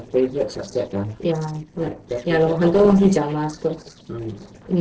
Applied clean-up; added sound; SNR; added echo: neural separator model SepFormer DNS4.